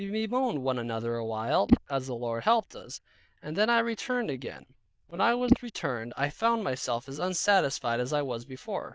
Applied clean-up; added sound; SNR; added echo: neural diffusion model UNIVERSE++.